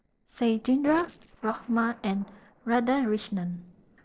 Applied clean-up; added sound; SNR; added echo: neural separator model SepFormer DNS4.